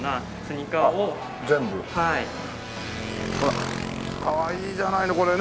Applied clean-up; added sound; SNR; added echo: none; Motorcycle; 8 dB; none.